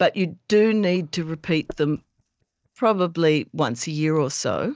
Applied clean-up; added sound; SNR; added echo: neural mask model DeepFilterNet 3.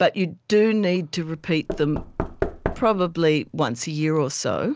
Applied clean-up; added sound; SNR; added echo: none; Knock / Wood; 9 dB; none.